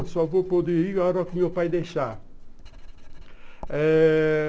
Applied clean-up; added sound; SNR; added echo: none; Writing; 13 dB; none.